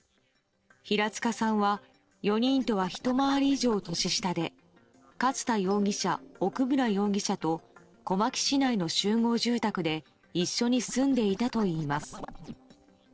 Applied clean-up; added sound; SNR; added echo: neural separator model SepFormer DNS4.